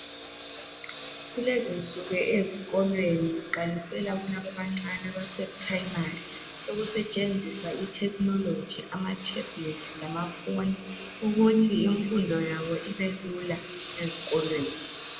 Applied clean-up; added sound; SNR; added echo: none; Engine; 6 dB; reverberation time 1.3 s.